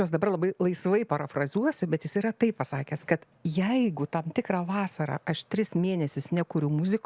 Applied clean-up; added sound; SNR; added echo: none; none; none; none.